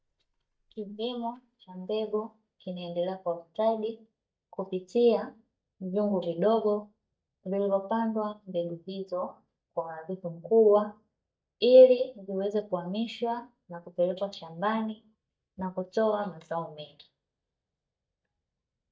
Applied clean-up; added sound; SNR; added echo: neural mask model DeepFilterNet 3.